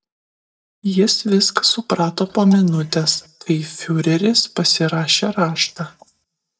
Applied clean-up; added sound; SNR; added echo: neural mask model DeepFilterNet 3.